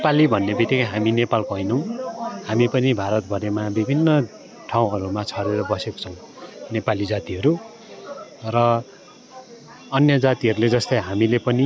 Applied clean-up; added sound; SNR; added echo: none; none; none; none.